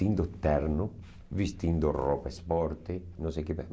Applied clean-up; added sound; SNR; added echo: none; none; none; none.